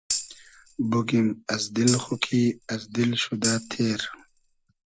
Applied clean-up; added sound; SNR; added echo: none; Tambourine; 9 dB; none.